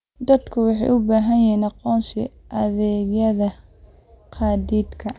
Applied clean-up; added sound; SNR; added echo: none; none; none; none.